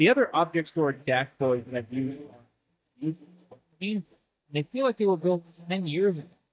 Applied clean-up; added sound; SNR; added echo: neural mask model DeepFilterNet 3.